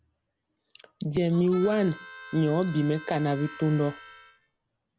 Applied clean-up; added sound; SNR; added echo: none; Harmonica; 17 dB; none.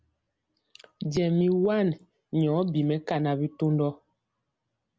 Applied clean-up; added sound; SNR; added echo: none; none; none; none.